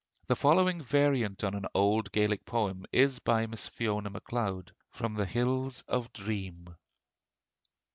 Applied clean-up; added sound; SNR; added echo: none; none; none; none.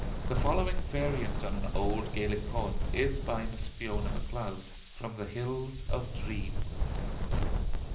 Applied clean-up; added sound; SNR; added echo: none; Wind; -4 dB; reverberation time 0.5 s.